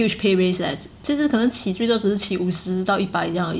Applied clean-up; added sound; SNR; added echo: none; none; none; none.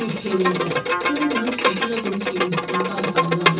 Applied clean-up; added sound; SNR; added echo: none; Bowed string instrument; -2 dB; reverberation time 0.7 s.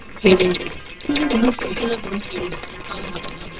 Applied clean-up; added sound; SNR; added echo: neural separator model SepFormer WHAMR!.